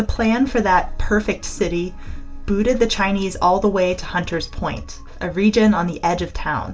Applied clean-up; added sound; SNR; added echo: none; none; none; reverberation time 0.2 s.